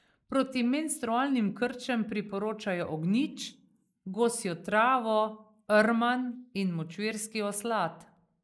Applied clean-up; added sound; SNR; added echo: neural mask model Resemble Enhance denoiser.